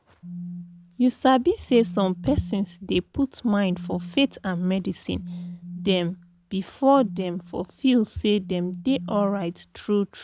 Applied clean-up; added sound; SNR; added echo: none; Telephone; 14 dB; none.